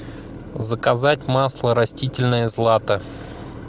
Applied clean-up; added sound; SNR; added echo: none; none; none; none.